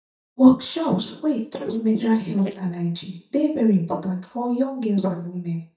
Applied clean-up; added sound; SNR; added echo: neural mask model DeepFilterNet 3.